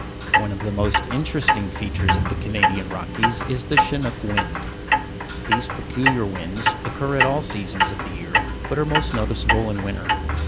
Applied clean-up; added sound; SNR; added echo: none; Clock; -3 dB; none.